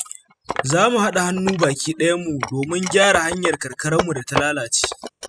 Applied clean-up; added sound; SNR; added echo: classical method spectral subtraction.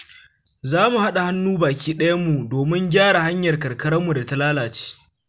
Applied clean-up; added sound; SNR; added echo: none; none; none; none.